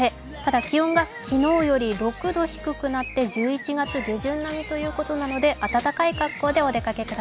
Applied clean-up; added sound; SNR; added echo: none; Bird; 16 dB; none.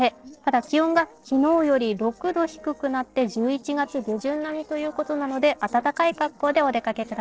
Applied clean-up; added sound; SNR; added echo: neural separator model SepFormer DNS4.